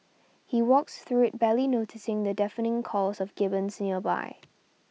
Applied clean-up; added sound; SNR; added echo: none; none; none; none.